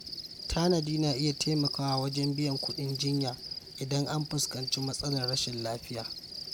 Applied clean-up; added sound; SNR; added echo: none; Cricket; 7 dB; none.